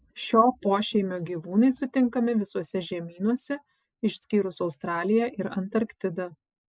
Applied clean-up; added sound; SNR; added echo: neural mask model Resemble Enhance denoiser.